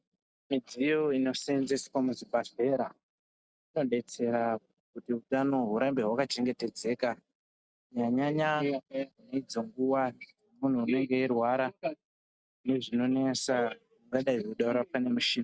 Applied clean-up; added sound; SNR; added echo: none; none; none; none.